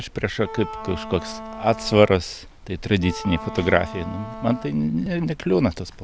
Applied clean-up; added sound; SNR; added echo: none; Wind instrument, woodwind instrument; 13 dB; none.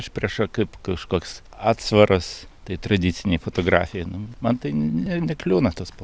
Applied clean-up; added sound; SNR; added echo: none; none; none; none.